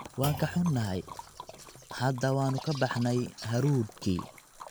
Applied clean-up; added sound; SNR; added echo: none; Thump, thud + Liquid; 13 dB; none.